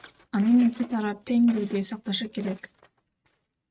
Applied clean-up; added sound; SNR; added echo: neural mask model RNNoise.